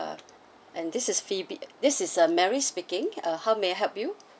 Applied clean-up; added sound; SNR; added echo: none; none; none; none.